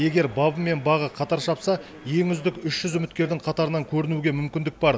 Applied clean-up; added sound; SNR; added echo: none; none; none; none.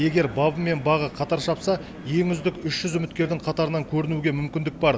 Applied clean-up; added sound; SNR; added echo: none; Vehicle; 17 dB; none.